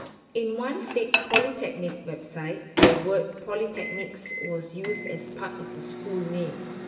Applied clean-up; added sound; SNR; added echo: none; Microwave oven; 0 dB; reverberation time 2.6 s.